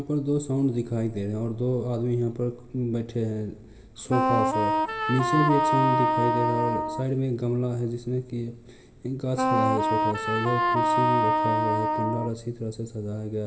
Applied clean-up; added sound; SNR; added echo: none; Wind instrument, woodwind instrument; -3 dB; reverberation time 2.8 s.